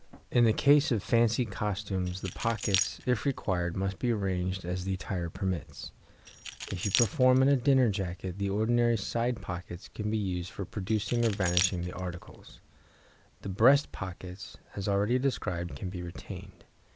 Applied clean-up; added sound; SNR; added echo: none; Keys jangling; 11 dB; none.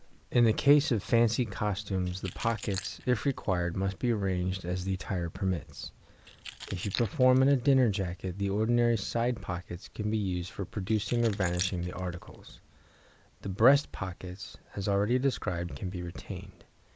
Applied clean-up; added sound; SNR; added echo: neural mask model Resemble Enhance denoiser.